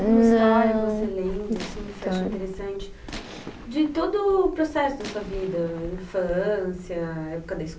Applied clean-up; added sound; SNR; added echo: none; Gunshot, gunfire; 18 dB; none.